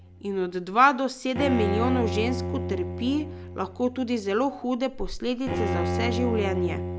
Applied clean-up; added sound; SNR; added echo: none; Bowed string instrument; 4 dB; none.